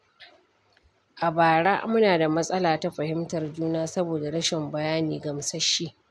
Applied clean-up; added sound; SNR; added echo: none; none; none; none.